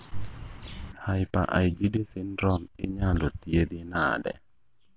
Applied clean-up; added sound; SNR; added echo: none; none; none; none.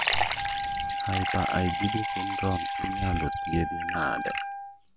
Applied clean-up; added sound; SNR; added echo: none; Liquid + Wind instrument, woodwind instrument; -1 dB; none.